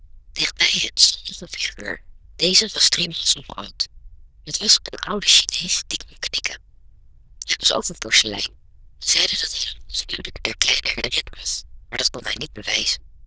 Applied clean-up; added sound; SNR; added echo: neural diffusion model UNIVERSE++.